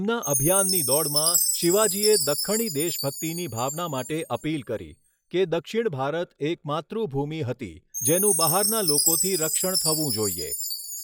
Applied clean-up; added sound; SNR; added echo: classical method log-MMSE.